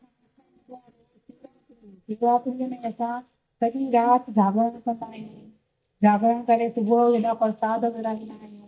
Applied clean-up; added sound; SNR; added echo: neural mask model DeepFilterNet 3.